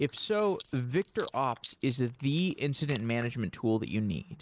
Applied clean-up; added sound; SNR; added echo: neural mask model Resemble Enhance denoiser.